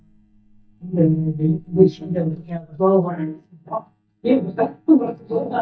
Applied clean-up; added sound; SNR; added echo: neural mask model DeepFilterNet 3.